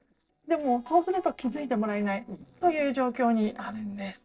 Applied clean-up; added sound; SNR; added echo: neural separator model SepFormer DNS4.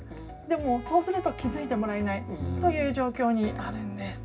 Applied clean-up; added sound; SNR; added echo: none; Bowed string instrument; 20 dB; reverberation time 0.4 s.